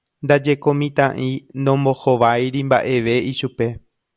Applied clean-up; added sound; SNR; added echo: none; none; none; none.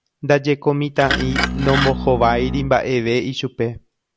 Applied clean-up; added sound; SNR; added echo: none; Glass + Bowed string instrument; 4 dB; none.